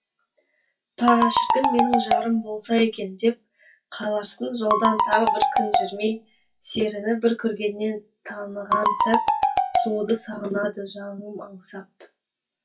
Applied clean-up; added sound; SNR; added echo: classical method WPE with log-MMSE.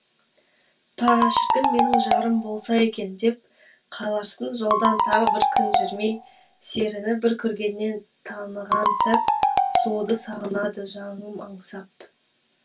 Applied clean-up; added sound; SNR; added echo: none; Marimba, xylophone; -4 dB; reverberation time 0.2 s.